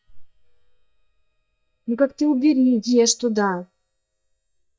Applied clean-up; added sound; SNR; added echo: neural mask model DeepFilterNet 3.